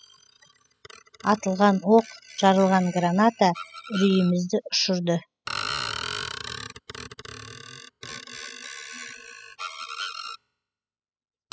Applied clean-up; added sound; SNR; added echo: classical method spectral subtraction.